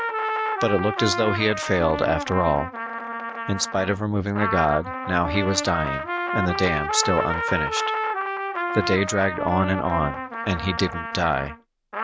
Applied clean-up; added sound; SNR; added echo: none; Trumpet; 4 dB; none.